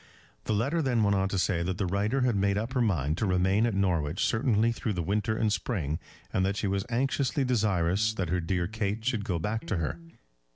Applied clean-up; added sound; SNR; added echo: none; Electric guitar; 16 dB; none.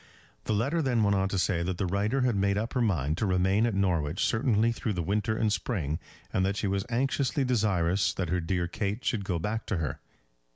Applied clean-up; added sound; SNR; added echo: none; none; none; none.